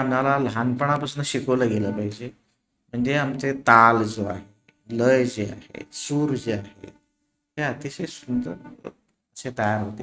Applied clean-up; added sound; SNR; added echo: neural mask model RNNoise.